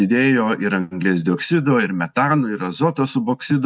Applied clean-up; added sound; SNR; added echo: none; none; none; none.